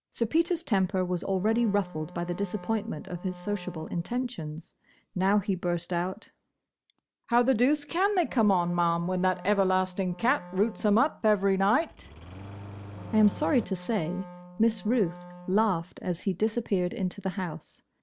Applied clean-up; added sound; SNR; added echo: none; Wind instrument, woodwind instrument + Engine starting; 16 dB; none.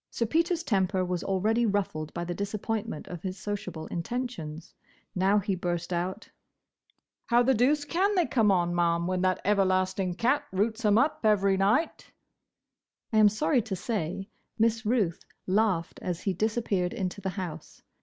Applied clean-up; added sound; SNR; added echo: none; none; none; none.